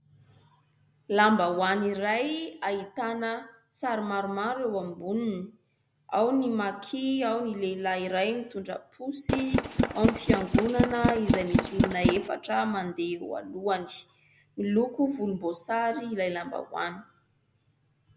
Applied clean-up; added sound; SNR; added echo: none; Tools; -4 dB; none.